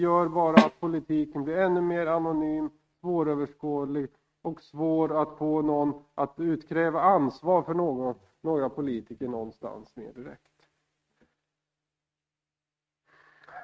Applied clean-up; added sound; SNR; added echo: neural mask model RNNoise.